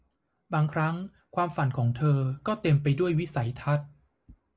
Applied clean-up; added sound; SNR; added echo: none; none; none; none.